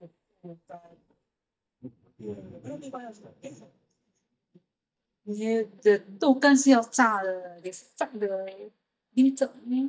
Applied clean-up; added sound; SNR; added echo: neural mask model DeepFilterNet 3.